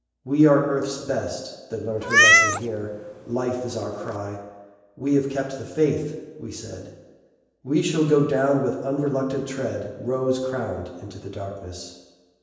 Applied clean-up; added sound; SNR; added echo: none; Meow; -4 dB; reverberation time 1.0 s.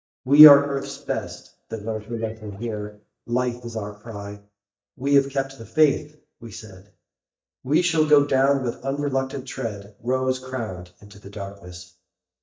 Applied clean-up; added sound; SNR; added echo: neural mask model DeepFilterNet 3.